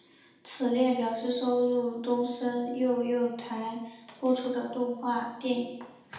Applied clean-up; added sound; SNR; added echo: none; none; none; reverberation time 0.8 s.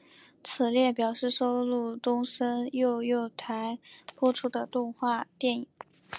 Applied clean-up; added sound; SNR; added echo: none; none; none; none.